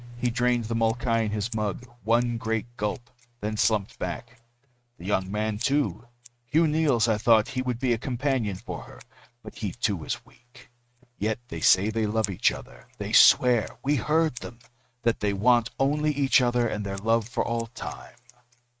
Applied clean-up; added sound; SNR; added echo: neural mask model RNNoise.